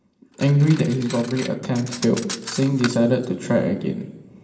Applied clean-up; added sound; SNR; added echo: none; Cutlery, silverware; 15 dB; reverberation time 1.7 s.